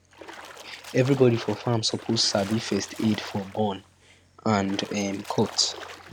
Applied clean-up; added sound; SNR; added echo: none; Splash, splatter; 16 dB; none.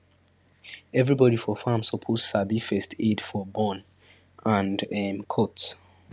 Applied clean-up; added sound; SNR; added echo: none; none; none; none.